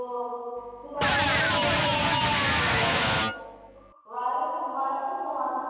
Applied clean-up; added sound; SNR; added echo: none; Electric guitar; -5 dB; reverberation time 2.1 s.